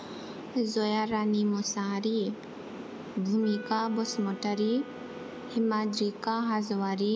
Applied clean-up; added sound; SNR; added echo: none; Wind instrument, woodwind instrument; 17 dB; none.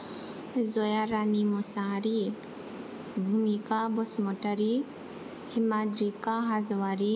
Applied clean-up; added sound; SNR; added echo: none; none; none; none.